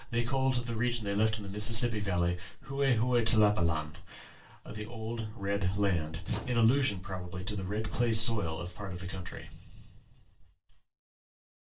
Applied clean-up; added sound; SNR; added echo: neural separator model SepFormer DNS4.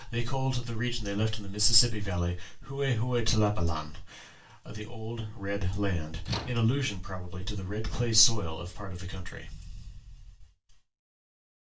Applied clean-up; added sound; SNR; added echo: none; Slam / Tools; 11 dB; reverberation time 0.2 s.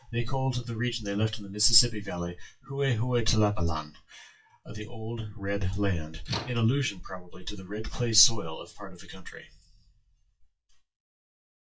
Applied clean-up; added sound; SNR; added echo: classical method WPE with log-MMSE.